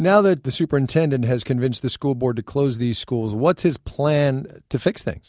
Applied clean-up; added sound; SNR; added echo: none; none; none; none.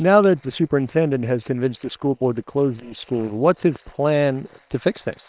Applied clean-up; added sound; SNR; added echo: neural separator model SepFormer WHAM!.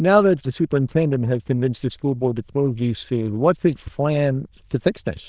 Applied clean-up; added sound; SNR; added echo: neural diffusion model UNIVERSE++.